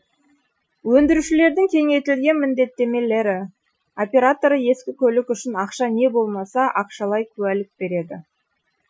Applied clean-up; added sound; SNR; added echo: classical method Wiener filter.